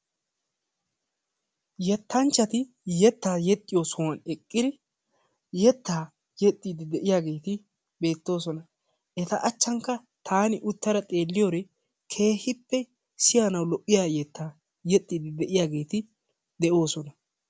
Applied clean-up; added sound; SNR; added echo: none; none; none; none.